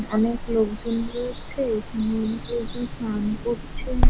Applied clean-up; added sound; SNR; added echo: none; Water; 0 dB; none.